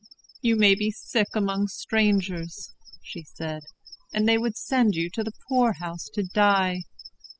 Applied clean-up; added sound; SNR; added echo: classical method spectral subtraction.